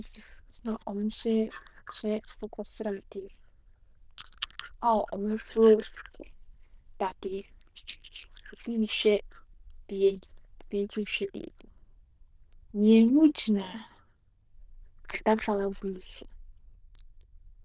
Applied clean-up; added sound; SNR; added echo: neural diffusion model UNIVERSE++.